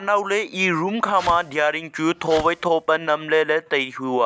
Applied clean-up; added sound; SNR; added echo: none; Fireworks; 17 dB; none.